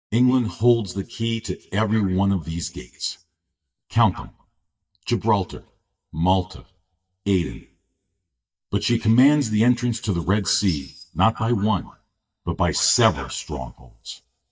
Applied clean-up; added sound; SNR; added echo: neural mask model DeepFilterNet 3.